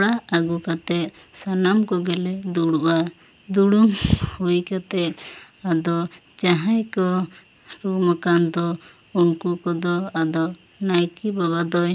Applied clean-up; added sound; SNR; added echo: none; none; none; none.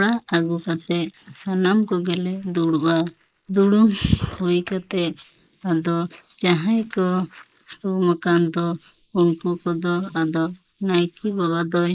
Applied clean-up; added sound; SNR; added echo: neural mask model Resemble Enhance denoiser.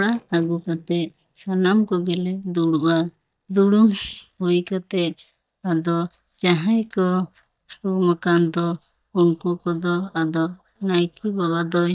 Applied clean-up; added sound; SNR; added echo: neural mask model DeepFilterNet 3.